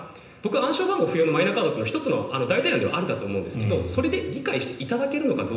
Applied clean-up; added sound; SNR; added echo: none; none; none; reverberation time 0.9 s.